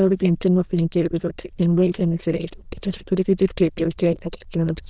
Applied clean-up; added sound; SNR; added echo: neural diffusion model UNIVERSE++.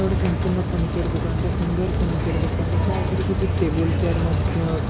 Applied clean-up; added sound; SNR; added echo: none; Rain; -4 dB; none.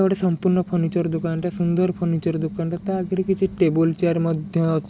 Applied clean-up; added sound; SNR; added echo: none; none; none; none.